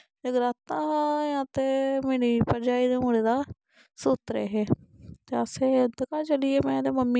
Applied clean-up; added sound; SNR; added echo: none; none; none; none.